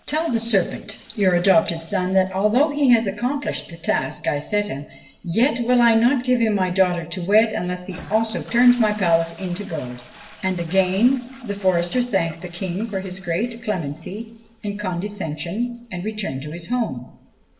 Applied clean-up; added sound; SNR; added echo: neural separator model SepFormer DNS4.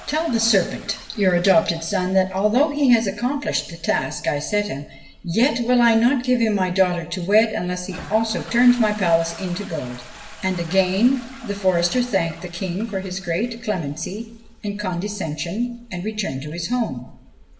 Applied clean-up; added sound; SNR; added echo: none; Toilet flush; 20 dB; reverberation time 0.7 s.